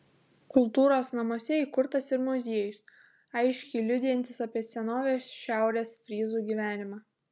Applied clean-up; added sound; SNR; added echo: none; none; none; none.